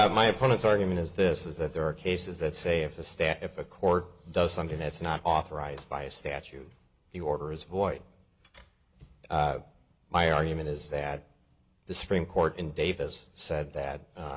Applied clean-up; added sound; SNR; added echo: none; none; none; none.